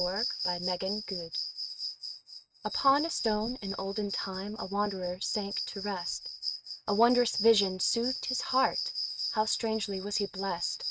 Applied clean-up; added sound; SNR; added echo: neural mask model RNNoise.